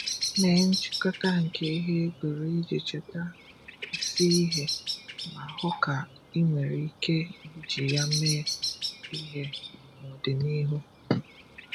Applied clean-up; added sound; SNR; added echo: none; Bird vocalization, bird call, bird song; 7 dB; none.